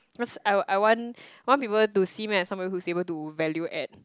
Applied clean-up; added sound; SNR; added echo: none; none; none; none.